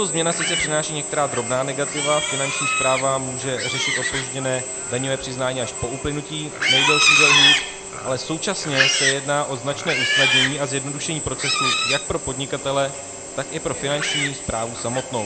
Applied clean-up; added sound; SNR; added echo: none; Drill + Livestock, farm animals, working animals; -3 dB; none.